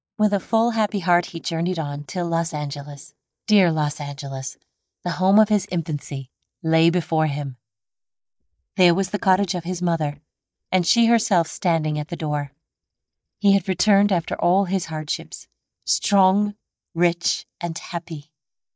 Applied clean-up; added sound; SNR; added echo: neural mask model DeepFilterNet 3.